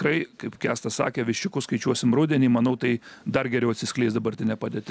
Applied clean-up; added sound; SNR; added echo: none; none; none; none.